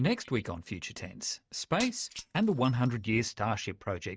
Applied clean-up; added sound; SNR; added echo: neural mask model RNNoise.